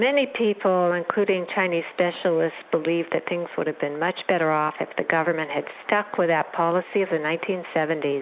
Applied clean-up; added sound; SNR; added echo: none; none; none; none.